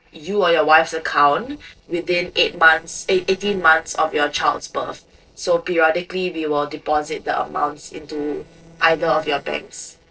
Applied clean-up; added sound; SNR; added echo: neural separator model SepFormer DNS4.